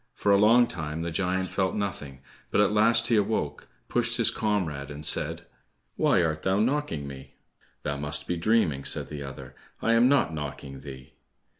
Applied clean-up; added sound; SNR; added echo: neural mask model Resemble Enhance denoiser.